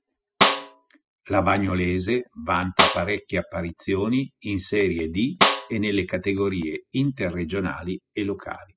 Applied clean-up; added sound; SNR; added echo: classical method spectral subtraction.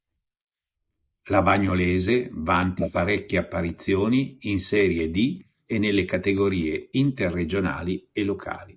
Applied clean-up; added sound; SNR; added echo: neural mask model Resemble Enhance denoiser.